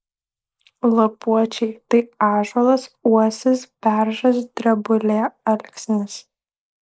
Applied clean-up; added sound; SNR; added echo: neural mask model Resemble Enhance denoiser.